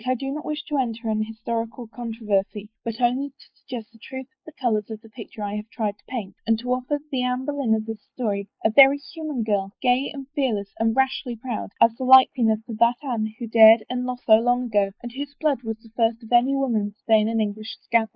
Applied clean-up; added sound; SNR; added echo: neural mask model Resemble Enhance denoiser.